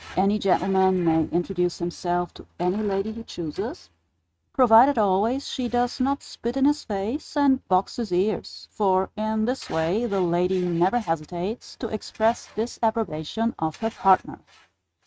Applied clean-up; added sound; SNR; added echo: neural mask model RNNoise.